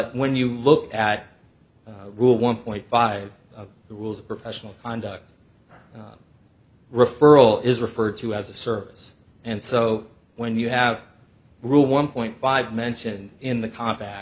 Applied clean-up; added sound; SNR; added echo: none; none; none; none.